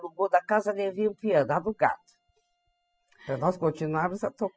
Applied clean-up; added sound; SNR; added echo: classical method spectral subtraction.